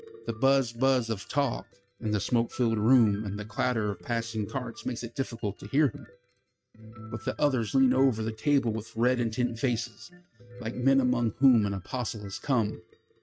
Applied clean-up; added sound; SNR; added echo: neural mask model RNNoise.